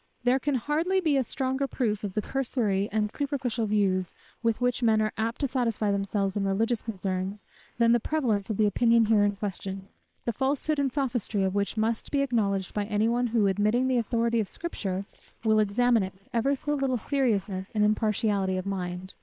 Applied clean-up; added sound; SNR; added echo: neural separator model SepFormer WHAM!.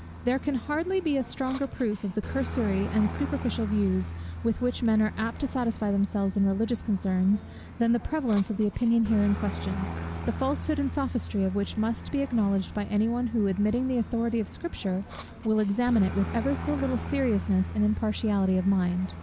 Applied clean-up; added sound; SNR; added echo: none; Aircraft; 10 dB; none.